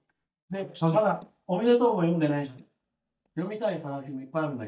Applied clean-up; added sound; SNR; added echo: neural mask model DeepFilterNet 3.